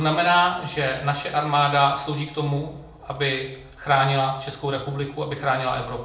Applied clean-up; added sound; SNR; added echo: none; none; none; reverberation time 0.6 s.